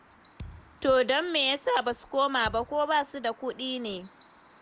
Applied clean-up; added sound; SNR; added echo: none; Chirp, tweet + Thump, thud; 17 dB; none.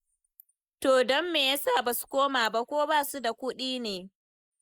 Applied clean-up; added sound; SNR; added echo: neural mask model Resemble Enhance denoiser.